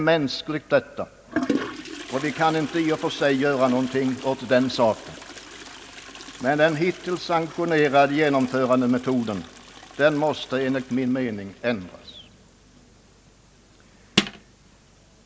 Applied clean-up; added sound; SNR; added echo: none; Toilet flush; 12 dB; none.